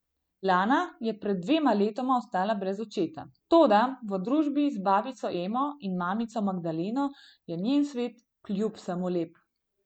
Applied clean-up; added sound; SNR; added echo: none; none; none; none.